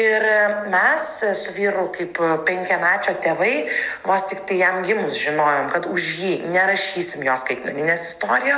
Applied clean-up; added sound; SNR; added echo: none; none; none; none.